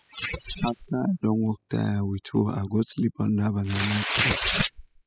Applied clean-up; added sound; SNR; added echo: classical method spectral subtraction.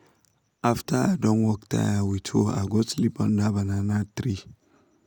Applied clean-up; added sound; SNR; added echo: none; none; none; none.